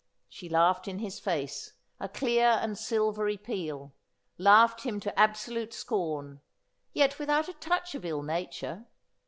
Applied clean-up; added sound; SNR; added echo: none; none; none; none.